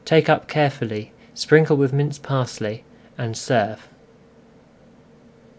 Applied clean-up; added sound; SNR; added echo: none; none; none; none.